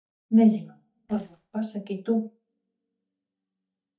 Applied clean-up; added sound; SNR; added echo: neural mask model DeepFilterNet 3.